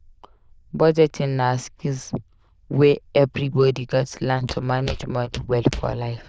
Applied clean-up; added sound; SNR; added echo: neural diffusion model UNIVERSE++.